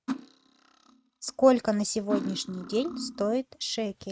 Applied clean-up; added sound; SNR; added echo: neural mask model RNNoise.